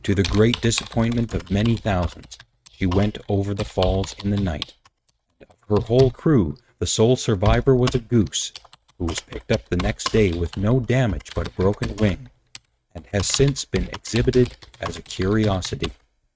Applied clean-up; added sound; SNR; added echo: neural mask model RNNoise.